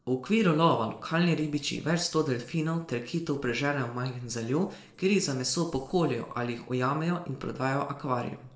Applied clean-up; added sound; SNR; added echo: neural separator model SepFormer DNS4.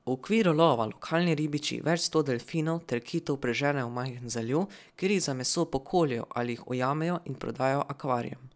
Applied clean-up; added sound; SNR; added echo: none; none; none; none.